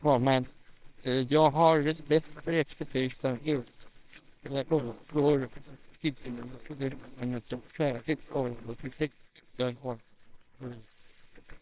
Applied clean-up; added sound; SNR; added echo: neural separator model SepFormer WHAMR!.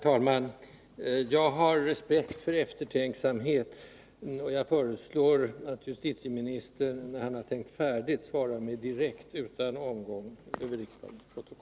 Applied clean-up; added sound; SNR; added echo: none; none; none; none.